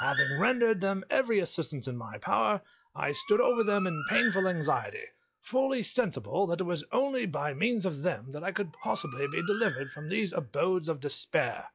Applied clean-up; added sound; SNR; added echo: classical method log-MMSE.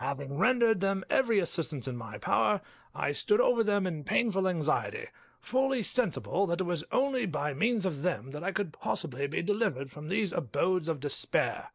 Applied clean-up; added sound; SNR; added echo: neural mask model Resemble Enhance denoiser.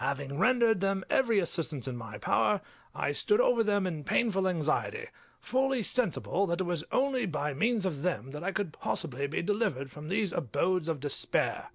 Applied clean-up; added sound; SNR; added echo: none; none; none; none.